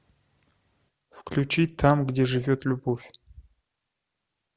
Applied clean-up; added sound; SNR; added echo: none; none; none; none.